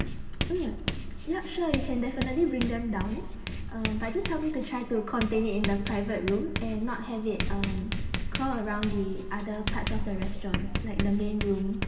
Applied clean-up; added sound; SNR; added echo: none; Writing; 1 dB; reverberation time 2.6 s.